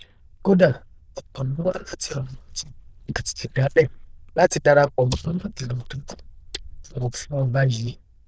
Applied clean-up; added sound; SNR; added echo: neural diffusion model UNIVERSE++.